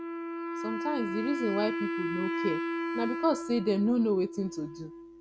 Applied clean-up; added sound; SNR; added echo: none; Wind instrument, woodwind instrument; 3 dB; none.